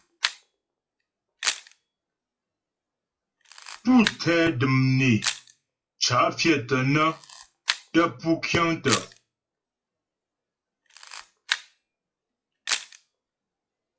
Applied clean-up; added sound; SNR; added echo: classical method WPE with log-MMSE.